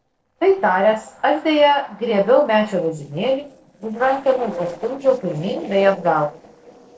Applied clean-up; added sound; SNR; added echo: neural separator model SepFormer DNS4.